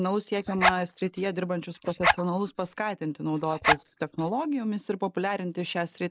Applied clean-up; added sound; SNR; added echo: neural mask model Resemble Enhance denoiser.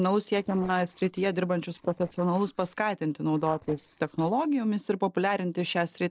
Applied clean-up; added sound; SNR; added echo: neural separator model SepFormer DNS4.